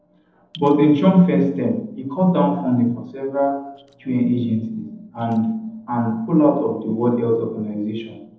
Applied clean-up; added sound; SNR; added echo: neural separator model SepFormer DNS4.